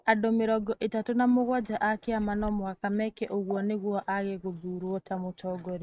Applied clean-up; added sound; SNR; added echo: neural mask model RNNoise.